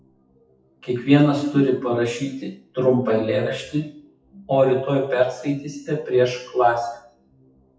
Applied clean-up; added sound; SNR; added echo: classical method WPE with log-MMSE.